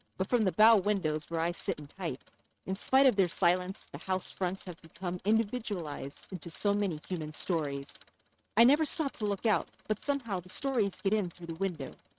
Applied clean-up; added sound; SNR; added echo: neural mask model RNNoise.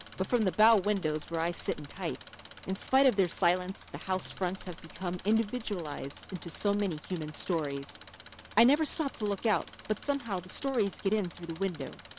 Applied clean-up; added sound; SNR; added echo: none; Buzz + Engine; 18 dB; none.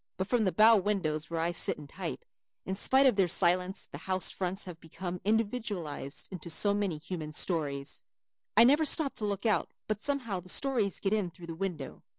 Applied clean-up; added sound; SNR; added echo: none; none; none; none.